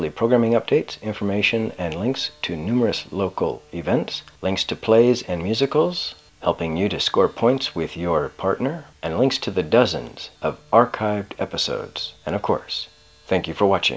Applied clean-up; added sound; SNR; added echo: none; none; none; none.